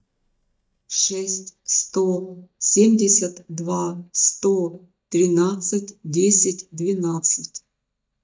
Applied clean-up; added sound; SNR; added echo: neural mask model DeepFilterNet 3.